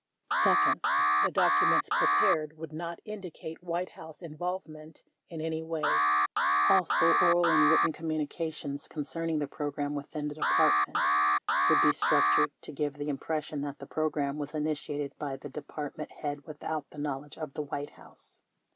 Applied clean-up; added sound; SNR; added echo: none; Alarm; -4 dB; none.